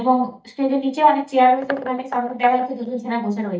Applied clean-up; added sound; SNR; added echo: neural mask model DeepFilterNet 3.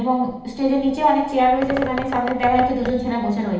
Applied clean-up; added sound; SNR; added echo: none; Bird; 14 dB; reverberation time 0.8 s.